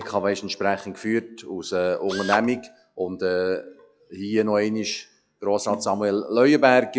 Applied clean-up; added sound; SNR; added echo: classical method log-MMSE.